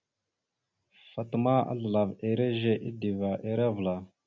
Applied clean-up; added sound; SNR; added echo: none; none; none; none.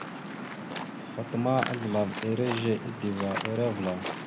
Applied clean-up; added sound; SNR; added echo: none; Waves, surf; 6 dB; none.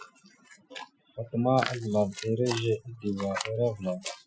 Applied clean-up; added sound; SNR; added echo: classical method Wiener filter.